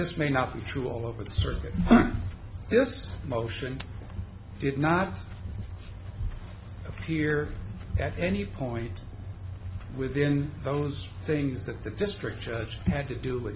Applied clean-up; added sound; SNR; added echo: none; none; none; none.